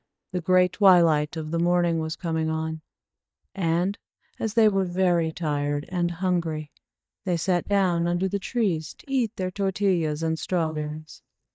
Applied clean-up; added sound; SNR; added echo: neural mask model DeepFilterNet 3.